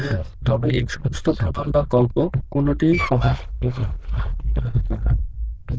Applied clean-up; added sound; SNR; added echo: neural diffusion model UNIVERSE++.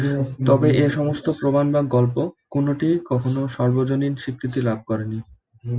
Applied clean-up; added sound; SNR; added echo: none; none; none; none.